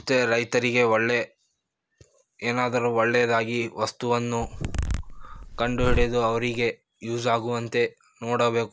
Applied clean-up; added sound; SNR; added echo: none; Zipper (clothing); 3 dB; none.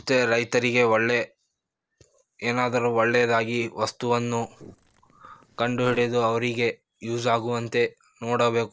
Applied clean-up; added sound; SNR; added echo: neural separator model SepFormer DNS4.